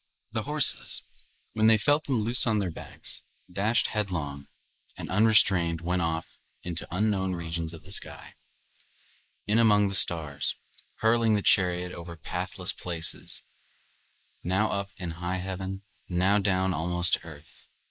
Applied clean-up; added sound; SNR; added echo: neural mask model Resemble Enhance denoiser.